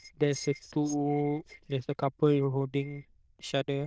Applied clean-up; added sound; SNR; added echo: neural diffusion model UNIVERSE++.